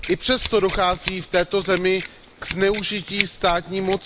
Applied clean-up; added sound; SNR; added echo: neural mask model Resemble Enhance denoiser.